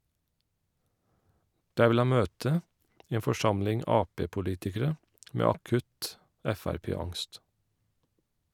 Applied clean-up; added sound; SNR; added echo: none; none; none; none.